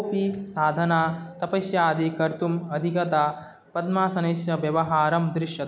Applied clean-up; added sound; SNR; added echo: none; none; none; none.